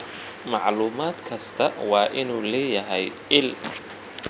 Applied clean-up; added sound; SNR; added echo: none; none; none; none.